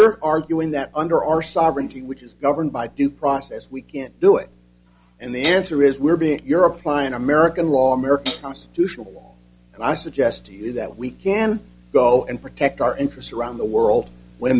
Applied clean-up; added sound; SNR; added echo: none; Hi-hat; 10 dB; none.